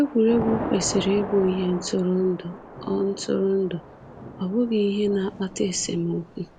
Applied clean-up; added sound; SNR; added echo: none; Thunder / Rain; 11 dB; none.